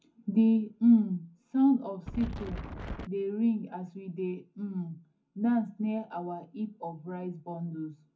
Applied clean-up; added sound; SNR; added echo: none; Wind; 8 dB; reverberation time 0.3 s.